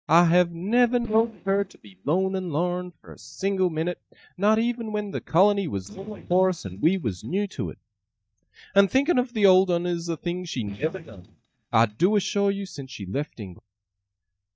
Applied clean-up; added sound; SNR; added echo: neural mask model DeepFilterNet 3.